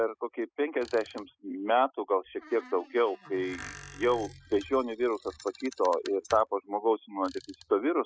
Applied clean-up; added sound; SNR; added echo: classical method spectral subtraction.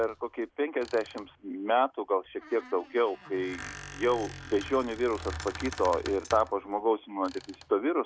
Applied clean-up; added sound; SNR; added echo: none; Squeak + Keys jangling; 15 dB; none.